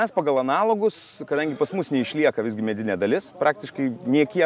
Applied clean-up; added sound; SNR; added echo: none; none; none; none.